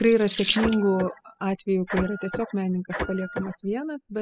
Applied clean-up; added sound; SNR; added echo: classical method spectral subtraction.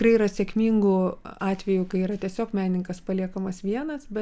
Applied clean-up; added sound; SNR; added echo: none; none; none; none.